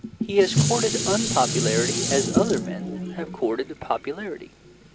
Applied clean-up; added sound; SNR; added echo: none; Dishes, pots, and pans + Microwave oven; 1 dB; none.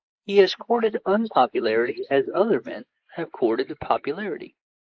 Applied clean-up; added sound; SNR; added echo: neural mask model Resemble Enhance denoiser.